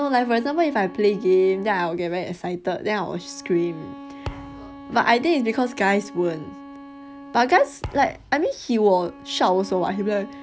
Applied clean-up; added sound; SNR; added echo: none; Thump, thud + Bowed string instrument; 17 dB; none.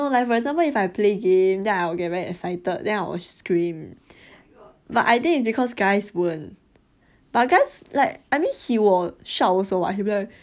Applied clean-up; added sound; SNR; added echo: none; none; none; none.